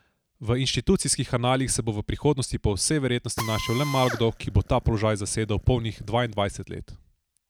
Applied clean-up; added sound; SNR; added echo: none; Drill; 12 dB; none.